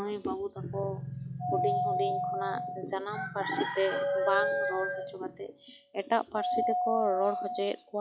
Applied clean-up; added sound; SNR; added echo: classical method log-MMSE.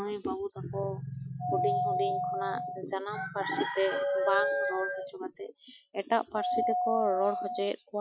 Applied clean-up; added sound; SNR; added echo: classical method Wiener filter.